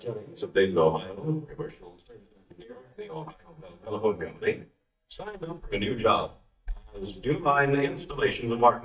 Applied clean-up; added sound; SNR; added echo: neural mask model DeepFilterNet 3.